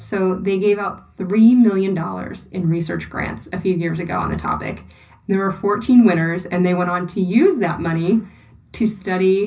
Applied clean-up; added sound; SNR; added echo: none; none; none; reverberation time 0.4 s.